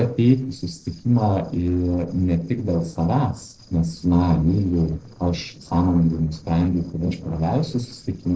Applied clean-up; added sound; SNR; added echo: neural separator model SepFormer DNS4.